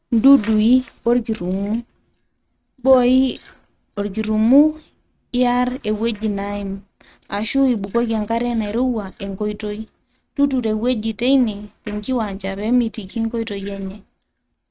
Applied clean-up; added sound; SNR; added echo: neural mask model RNNoise.